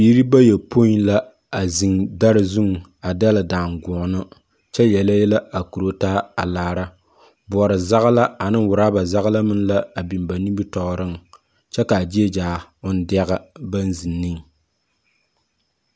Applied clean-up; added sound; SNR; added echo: none; none; none; none.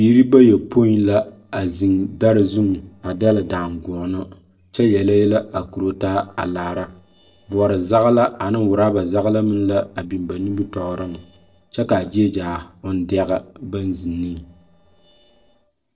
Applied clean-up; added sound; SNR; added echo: neural separator model SepFormer DNS4.